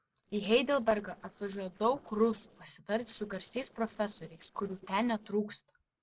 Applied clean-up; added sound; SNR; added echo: neural separator model SepFormer DNS4.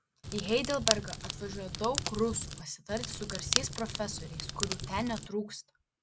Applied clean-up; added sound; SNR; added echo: none; Crackle; 1 dB; none.